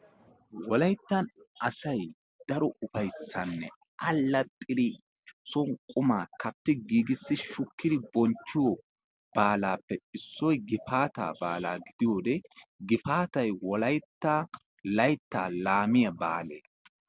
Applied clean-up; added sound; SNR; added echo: none; none; none; none.